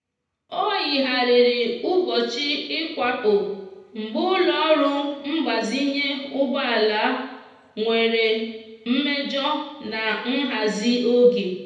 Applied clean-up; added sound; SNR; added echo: none; none; none; reverberation time 0.9 s.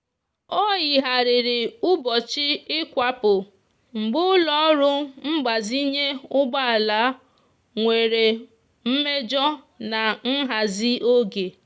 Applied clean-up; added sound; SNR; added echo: none; none; none; none.